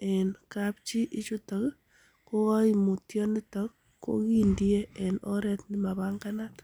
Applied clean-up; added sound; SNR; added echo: none; none; none; none.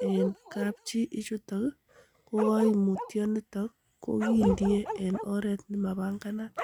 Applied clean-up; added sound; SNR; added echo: neural mask model RNNoise.